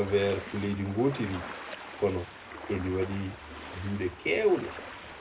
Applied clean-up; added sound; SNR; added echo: none; Ocean; 12 dB; reverberation time 0.2 s.